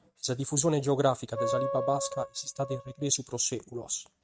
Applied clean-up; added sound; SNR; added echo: neural mask model RNNoise.